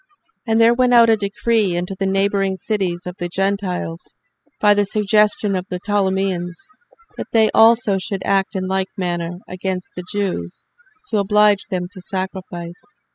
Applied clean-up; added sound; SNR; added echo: classical method spectral subtraction.